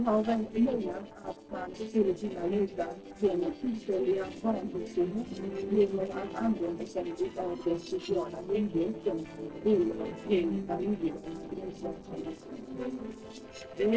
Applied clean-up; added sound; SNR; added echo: neural separator model SepFormer DNS4.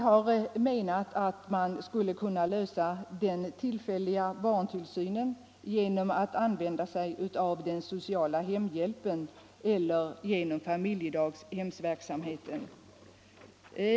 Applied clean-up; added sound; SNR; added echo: none; none; none; none.